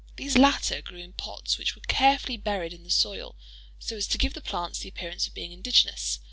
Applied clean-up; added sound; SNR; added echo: none; none; none; none.